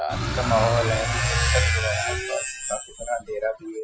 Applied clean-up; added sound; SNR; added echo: classical method Wiener filter.